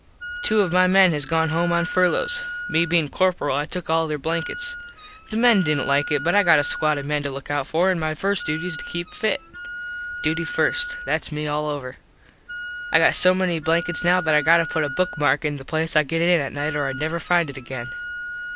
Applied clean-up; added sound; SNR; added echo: none; Wind instrument, woodwind instrument; 11 dB; none.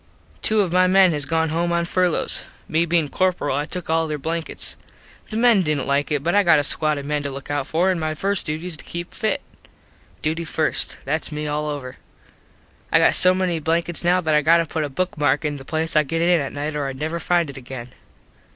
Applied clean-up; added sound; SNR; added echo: none; none; none; none.